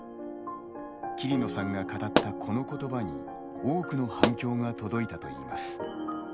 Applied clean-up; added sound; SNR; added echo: none; Explosion; 1 dB; none.